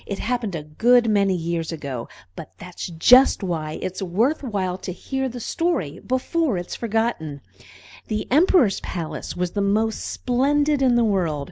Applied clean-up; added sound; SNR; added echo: none; none; none; none.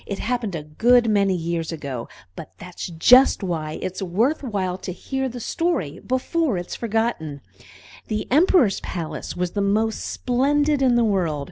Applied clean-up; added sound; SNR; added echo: none; Bass drum; 14 dB; none.